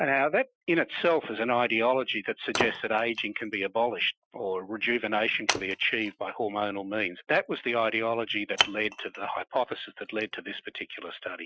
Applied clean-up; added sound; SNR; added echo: classical method Wiener filter.